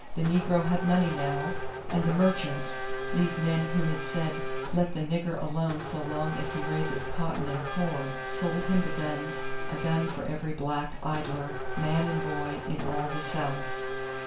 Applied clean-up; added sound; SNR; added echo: none; Race car, auto racing / Accelerating, revving, vroom; 7 dB; reverberation time 0.3 s.